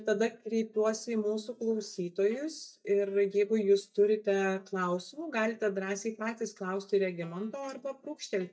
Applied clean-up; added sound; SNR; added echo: neural mask model DeepFilterNet 3.